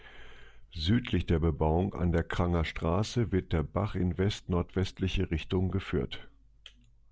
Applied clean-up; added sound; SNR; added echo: none; none; none; none.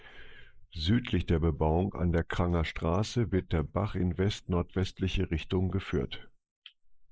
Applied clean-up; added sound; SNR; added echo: neural mask model Resemble Enhance denoiser.